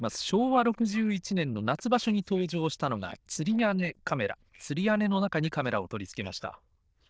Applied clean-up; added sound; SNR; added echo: neural diffusion model UNIVERSE++.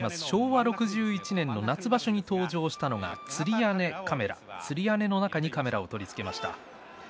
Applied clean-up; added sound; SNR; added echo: none; Wind instrument, woodwind instrument; 19 dB; none.